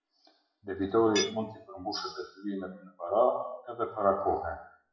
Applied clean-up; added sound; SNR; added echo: classical method WPE with log-MMSE.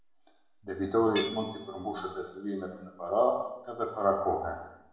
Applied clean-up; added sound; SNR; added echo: none; Tools; 12 dB; reverberation time 0.9 s.